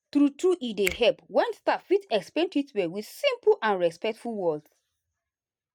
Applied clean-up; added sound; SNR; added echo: neural mask model RNNoise.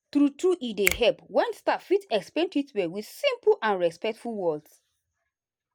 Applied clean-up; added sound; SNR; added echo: none; Finger snapping; 8 dB; none.